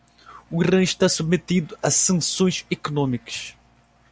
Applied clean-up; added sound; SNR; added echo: none; none; none; none.